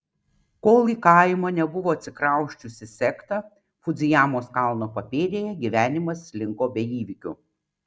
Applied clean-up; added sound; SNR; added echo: none; none; none; none.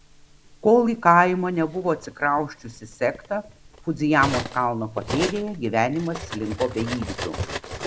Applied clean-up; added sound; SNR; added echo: none; Cutlery, silverware; 11 dB; none.